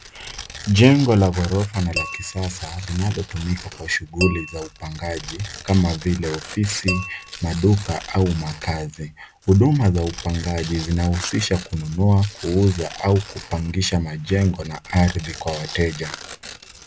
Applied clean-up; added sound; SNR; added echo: none; Tap / Glass + Tearing; 14 dB; none.